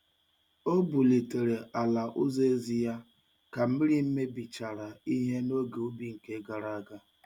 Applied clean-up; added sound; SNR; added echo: none; none; none; none.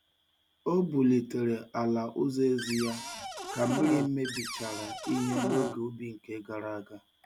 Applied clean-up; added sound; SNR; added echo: none; Cupboard open or close; 4 dB; none.